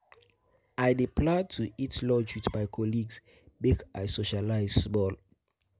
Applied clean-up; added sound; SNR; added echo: none; none; none; none.